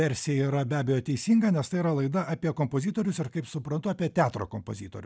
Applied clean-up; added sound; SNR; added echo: none; none; none; none.